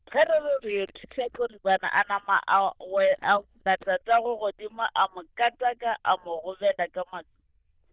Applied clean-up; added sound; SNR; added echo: neural diffusion model UNIVERSE++.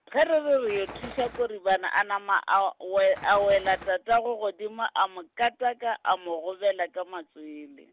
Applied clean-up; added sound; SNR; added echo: none; Bird; 15 dB; none.